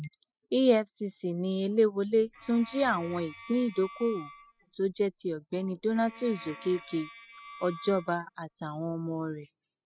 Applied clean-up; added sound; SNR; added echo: classical method spectral subtraction.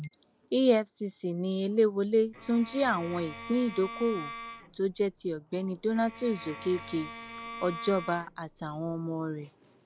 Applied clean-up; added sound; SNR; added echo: none; Bowed string instrument; 14 dB; none.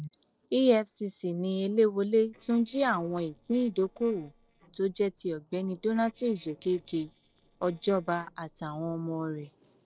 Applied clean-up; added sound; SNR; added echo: neural separator model SepFormer DNS4.